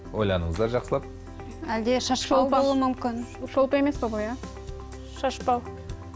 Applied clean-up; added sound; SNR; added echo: none; none; none; none.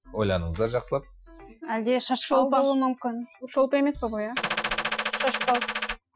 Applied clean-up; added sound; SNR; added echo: classical method Wiener filter.